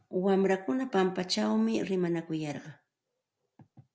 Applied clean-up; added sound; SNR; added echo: none; none; none; none.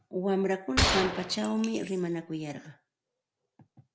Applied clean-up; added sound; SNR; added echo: none; Gunshot, gunfire; -1 dB; none.